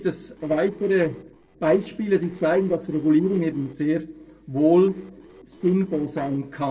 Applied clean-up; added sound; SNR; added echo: neural separator model SepFormer DNS4.